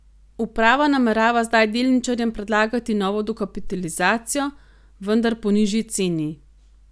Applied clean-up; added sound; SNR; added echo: none; none; none; none.